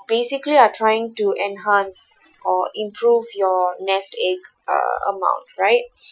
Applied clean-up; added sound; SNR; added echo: classical method Wiener filter.